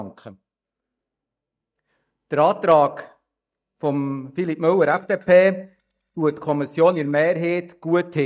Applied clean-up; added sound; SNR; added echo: neural mask model DeepFilterNet 3.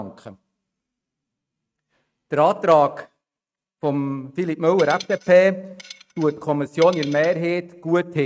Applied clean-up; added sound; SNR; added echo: neural mask model RNNoise.